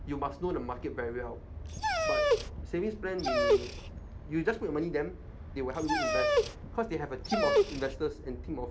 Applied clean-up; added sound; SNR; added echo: none; Dog; -4 dB; none.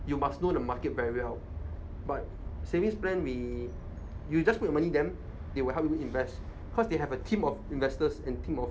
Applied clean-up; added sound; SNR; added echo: none; none; none; none.